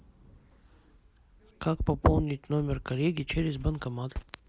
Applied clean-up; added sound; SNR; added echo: none; none; none; none.